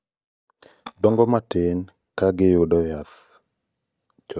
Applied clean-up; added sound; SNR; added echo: neural mask model DeepFilterNet 3.